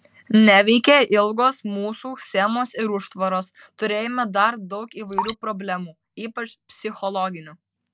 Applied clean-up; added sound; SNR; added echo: none; Drip; 12 dB; none.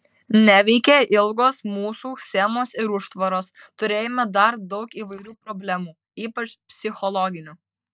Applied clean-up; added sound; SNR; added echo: neural mask model DeepFilterNet 3.